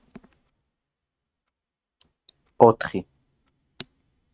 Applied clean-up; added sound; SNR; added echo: neural mask model RNNoise.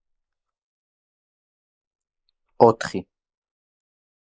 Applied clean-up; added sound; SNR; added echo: neural mask model Resemble Enhance denoiser.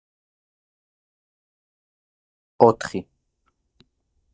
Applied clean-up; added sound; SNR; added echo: neural mask model DeepFilterNet 3.